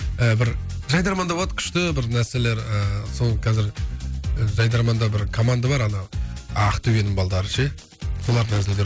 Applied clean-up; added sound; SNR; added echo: none; none; none; none.